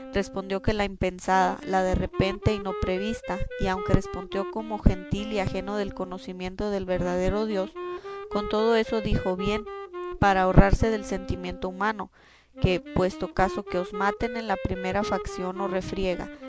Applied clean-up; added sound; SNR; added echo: none; Wind instrument, woodwind instrument; 11 dB; none.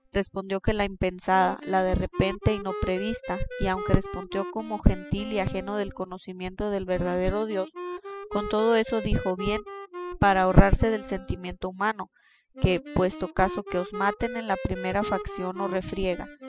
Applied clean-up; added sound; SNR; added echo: classical method spectral subtraction.